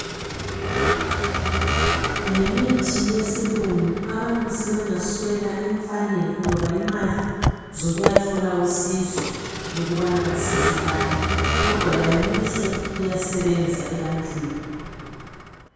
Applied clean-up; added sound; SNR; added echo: none; Vehicle; 2 dB; reverberation time 2.0 s.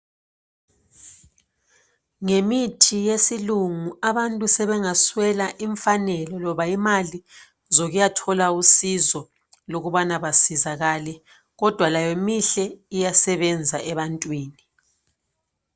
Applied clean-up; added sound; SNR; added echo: none; none; none; none.